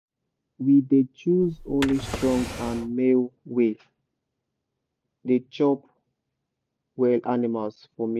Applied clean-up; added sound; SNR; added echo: none; Drawer open or close; 9 dB; none.